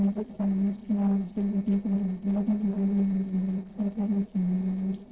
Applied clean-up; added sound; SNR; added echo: neural separator model SepFormer DNS4.